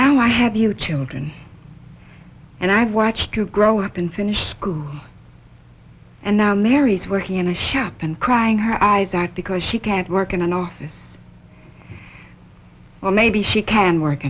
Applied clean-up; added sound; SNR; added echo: none; none; none; none.